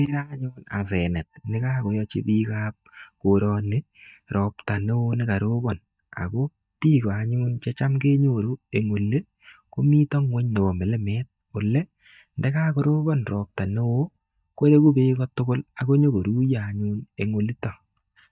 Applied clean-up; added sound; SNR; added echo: neural mask model DeepFilterNet 3.